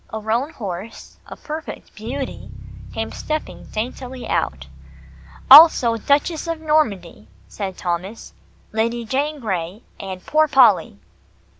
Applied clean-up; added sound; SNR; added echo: none; Bass guitar; 17 dB; none.